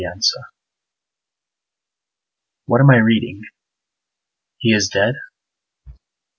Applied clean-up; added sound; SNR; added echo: none; none; none; none.